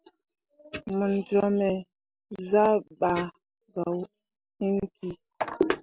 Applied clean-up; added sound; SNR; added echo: none; none; none; none.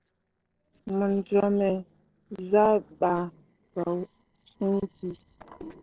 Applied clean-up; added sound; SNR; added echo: neural separator model SepFormer DNS4.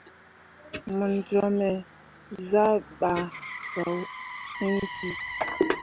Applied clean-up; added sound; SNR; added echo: none; Motor vehicle (road); 12 dB; none.